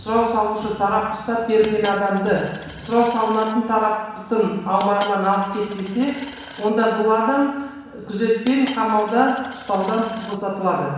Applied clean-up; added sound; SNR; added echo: none; Coin (dropping); 18 dB; reverberation time 1.1 s.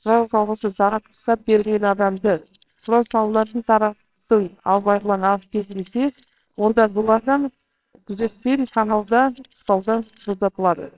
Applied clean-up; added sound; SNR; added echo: neural separator model SepFormer WHAMR!.